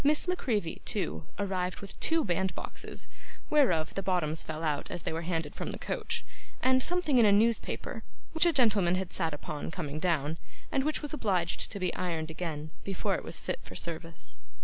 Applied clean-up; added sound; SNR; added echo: none; none; none; none.